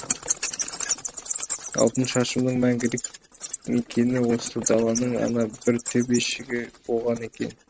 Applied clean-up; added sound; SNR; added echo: neural mask model RNNoise.